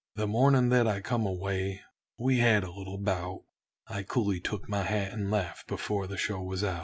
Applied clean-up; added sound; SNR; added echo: none; none; none; none.